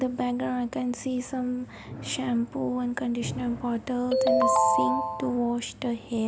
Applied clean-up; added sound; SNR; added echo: none; Ringtone; -4 dB; none.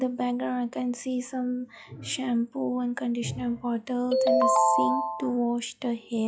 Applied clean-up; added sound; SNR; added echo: classical method log-MMSE.